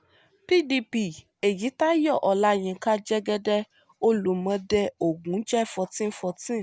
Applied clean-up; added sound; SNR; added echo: none; none; none; none.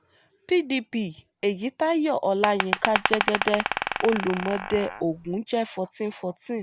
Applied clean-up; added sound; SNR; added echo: none; Glass; 2 dB; none.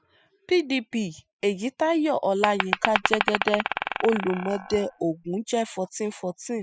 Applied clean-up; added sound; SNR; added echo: classical method spectral subtraction.